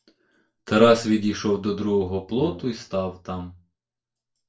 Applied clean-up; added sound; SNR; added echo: neural separator model SepFormer DNS4.